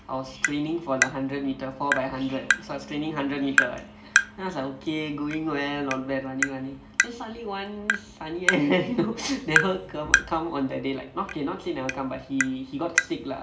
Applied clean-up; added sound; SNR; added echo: none; Tap; 1 dB; reverberation time 1.4 s.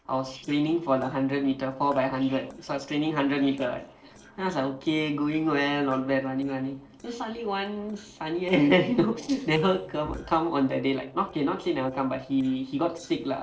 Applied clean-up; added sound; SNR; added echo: neural separator model SepFormer DNS4.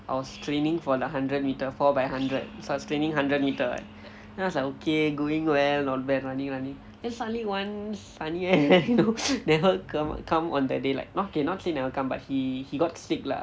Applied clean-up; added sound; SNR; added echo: none; none; none; none.